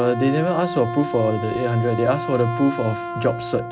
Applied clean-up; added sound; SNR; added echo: none; Wind instrument, woodwind instrument; 7 dB; none.